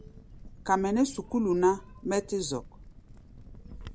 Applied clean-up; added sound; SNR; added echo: none; Crackle; 17 dB; none.